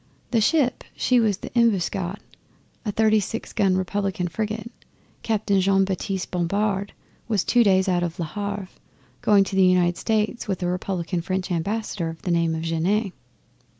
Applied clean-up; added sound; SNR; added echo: none; none; none; none.